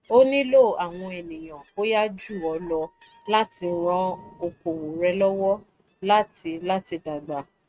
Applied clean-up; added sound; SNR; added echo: neural mask model RNNoise.